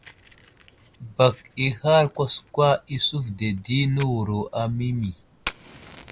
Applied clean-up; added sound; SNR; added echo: none; Fire; 18 dB; none.